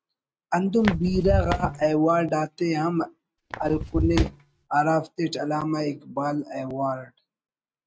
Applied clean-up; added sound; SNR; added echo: neural mask model RNNoise.